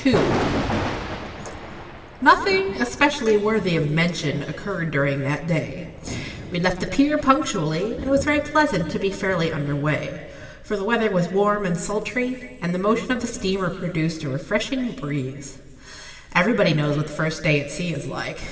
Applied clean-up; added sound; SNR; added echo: none; Thunder; 11 dB; reverberation time 2.3 s.